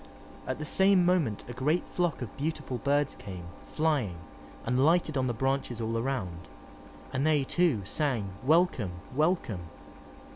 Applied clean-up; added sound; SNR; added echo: none; Engine; 17 dB; none.